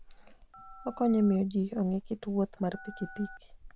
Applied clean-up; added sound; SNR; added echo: none; Telephone; 18 dB; none.